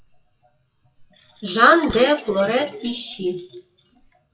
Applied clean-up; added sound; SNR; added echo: classical method WPE with log-MMSE.